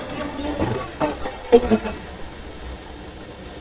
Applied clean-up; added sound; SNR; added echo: neural mask model DeepFilterNet 3.